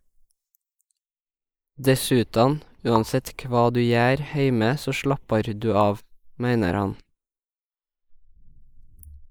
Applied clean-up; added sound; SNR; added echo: neural mask model Resemble Enhance denoiser.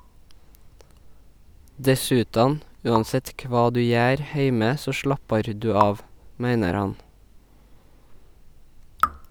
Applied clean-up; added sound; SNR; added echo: none; Raindrop / Drip; 11 dB; none.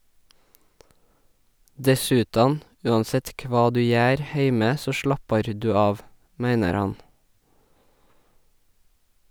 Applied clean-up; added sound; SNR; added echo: none; none; none; none.